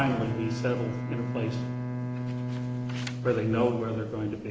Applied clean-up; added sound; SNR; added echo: none; Bowed string instrument; 3 dB; none.